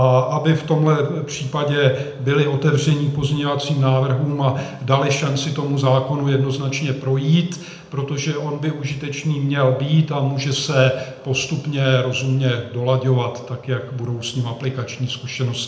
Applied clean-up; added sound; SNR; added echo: none; none; none; reverberation time 0.7 s.